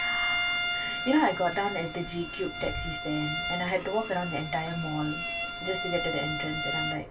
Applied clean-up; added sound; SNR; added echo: none; Bowed string instrument; 2 dB; reverberation time 0.2 s.